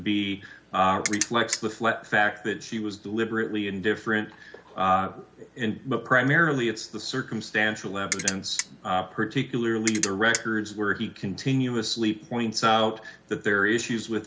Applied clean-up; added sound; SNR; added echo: none; Ratchet, pawl; 4 dB; none.